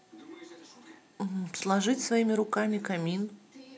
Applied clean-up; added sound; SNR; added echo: none; none; none; none.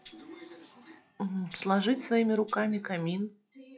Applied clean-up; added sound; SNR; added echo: classical method log-MMSE.